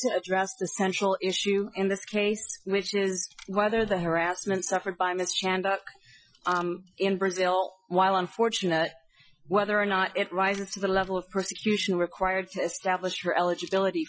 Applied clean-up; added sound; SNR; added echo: classical method Wiener filter.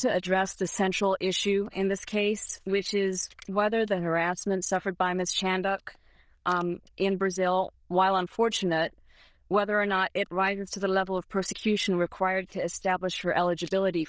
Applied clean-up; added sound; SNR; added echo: neural diffusion model UNIVERSE++.